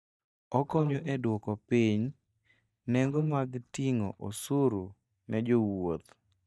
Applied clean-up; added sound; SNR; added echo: neural mask model DeepFilterNet 3.